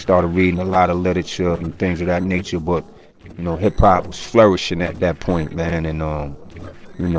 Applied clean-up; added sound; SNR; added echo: neural separator model SepFormer DNS4.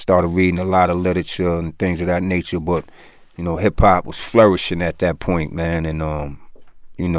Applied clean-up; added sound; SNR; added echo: none; none; none; none.